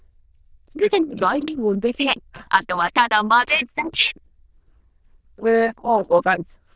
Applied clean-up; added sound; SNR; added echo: neural diffusion model UNIVERSE++.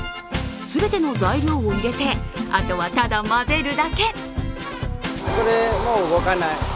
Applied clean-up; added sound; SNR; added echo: none; none; none; none.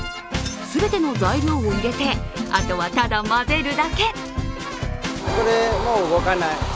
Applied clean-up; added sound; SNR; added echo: none; Chicken, rooster + Keys jangling; 19 dB; none.